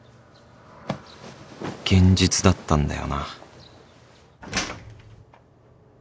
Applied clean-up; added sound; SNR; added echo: none; none; none; none.